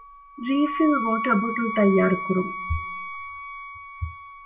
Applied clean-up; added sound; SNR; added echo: none; Wind instrument, woodwind instrument; 7 dB; reverberation time 0.3 s.